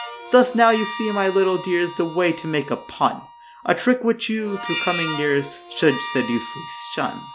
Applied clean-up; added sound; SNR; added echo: none; Harmonica; 11 dB; none.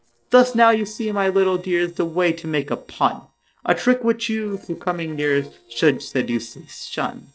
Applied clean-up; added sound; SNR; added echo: neural separator model SepFormer DNS4.